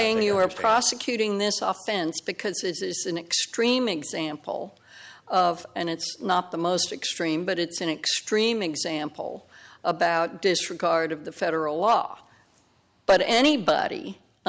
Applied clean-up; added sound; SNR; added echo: none; none; none; none.